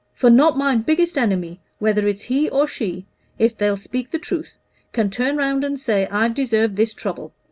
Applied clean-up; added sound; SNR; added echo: none; none; none; none.